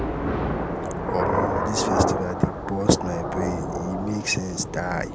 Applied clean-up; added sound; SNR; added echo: none; Thunder / Rain; -1 dB; none.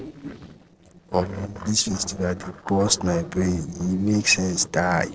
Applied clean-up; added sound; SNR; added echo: neural separator model SepFormer DNS4.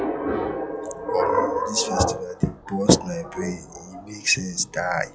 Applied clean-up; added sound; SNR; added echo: classical method log-MMSE.